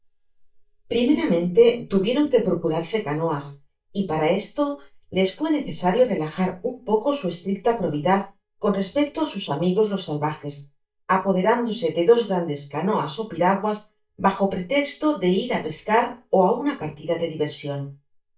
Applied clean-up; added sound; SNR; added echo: neural mask model DeepFilterNet 3.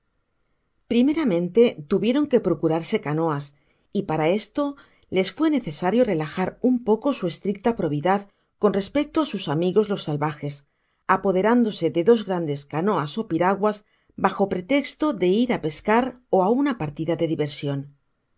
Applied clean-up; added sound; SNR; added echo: none; none; none; none.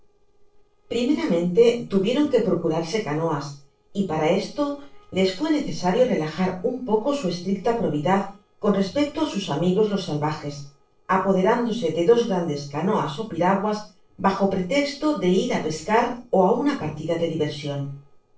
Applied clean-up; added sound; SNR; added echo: neural separator model SepFormer DNS4.